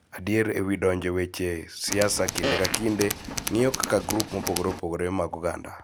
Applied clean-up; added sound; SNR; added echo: none; Tools + Fart; 4 dB; none.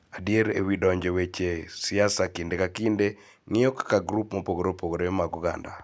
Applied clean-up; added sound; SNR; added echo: none; none; none; none.